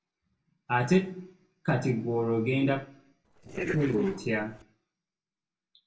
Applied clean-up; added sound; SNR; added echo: neural separator model SepFormer DNS4.